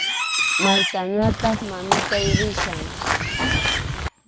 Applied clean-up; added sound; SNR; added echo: none; Livestock, farm animals, working animals + Walk, footsteps / Bird vocalization, bird call, bird song; -3 dB; none.